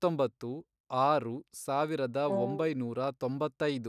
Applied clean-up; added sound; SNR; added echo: none; Wind instrument, woodwind instrument; 4 dB; none.